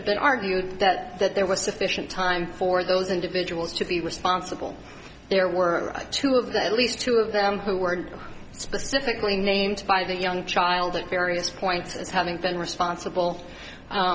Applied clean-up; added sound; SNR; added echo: none; none; none; none.